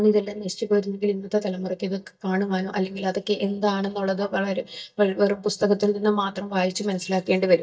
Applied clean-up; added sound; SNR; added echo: neural mask model DeepFilterNet 3.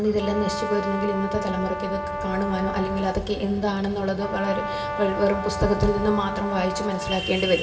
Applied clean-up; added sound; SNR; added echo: none; Brass instrument; 6 dB; reverberation time 1.7 s.